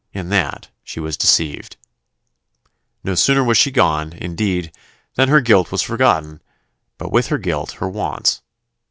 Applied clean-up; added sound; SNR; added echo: none; none; none; none.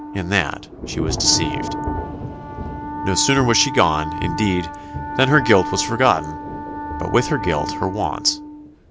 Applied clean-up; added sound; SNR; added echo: none; Wind instrument, woodwind instrument + Thunder / Rain; 6 dB; none.